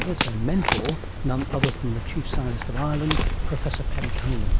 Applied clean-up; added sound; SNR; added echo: none; Walk, footsteps; -5 dB; none.